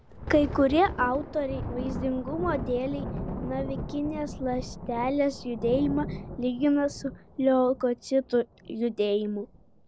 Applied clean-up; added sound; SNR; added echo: none; Thunder; 9 dB; none.